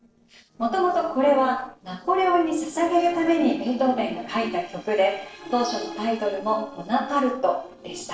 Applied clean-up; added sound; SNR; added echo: neural separator model SepFormer DNS4.